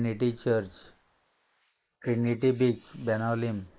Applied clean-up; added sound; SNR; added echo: neural mask model Resemble Enhance denoiser.